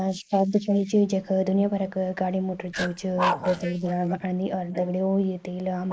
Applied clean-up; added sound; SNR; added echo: neural mask model Resemble Enhance denoiser.